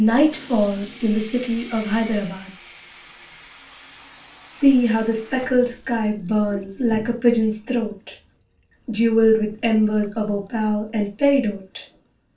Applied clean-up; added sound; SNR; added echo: none; Sink (filling or washing) / Water tap, faucet; 19 dB; reverberation time 0.2 s.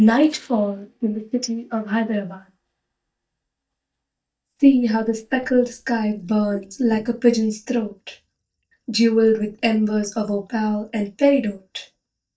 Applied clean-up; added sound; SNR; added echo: neural mask model DeepFilterNet 3.